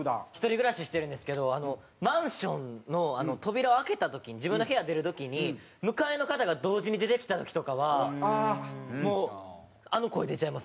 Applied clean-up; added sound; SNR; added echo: none; none; none; none.